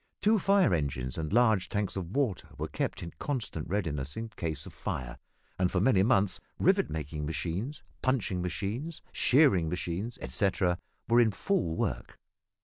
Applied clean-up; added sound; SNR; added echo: none; none; none; none.